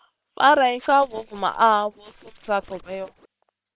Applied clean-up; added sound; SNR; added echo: neural separator model SepFormer WHAM!.